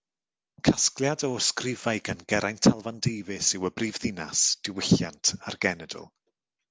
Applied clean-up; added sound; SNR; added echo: none; none; none; none.